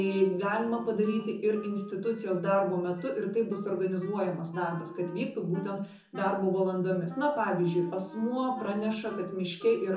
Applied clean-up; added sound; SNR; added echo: none; Wind instrument, woodwind instrument; 18 dB; reverberation time 0.6 s.